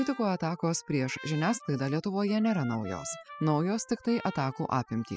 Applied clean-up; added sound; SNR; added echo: classical method spectral subtraction.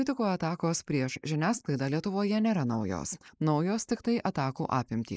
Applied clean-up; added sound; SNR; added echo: neural mask model Resemble Enhance denoiser.